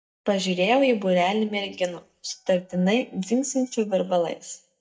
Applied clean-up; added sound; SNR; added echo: neural mask model DeepFilterNet 3.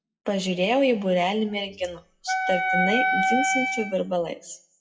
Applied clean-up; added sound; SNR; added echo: classical method WPE with log-MMSE.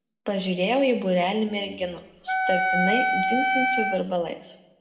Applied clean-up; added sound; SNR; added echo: none; Wind instrument, woodwind instrument; -2 dB; reverberation time 0.7 s.